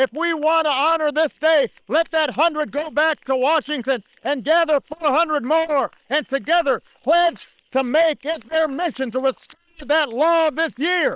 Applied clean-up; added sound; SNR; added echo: neural separator model SepFormer WHAM!.